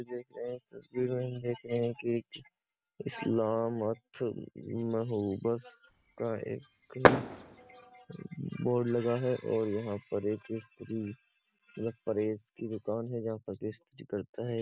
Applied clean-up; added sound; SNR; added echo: none; Fireworks; -3 dB; none.